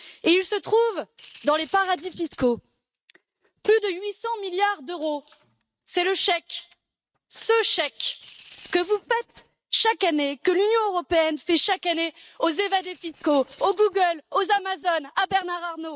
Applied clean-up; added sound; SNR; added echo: neural mask model RNNoise.